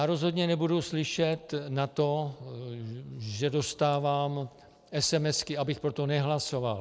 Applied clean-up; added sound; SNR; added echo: none; none; none; none.